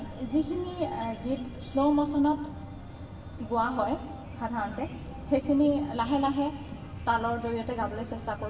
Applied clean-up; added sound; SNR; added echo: none; Thunder; 15 dB; reverberation time 1.2 s.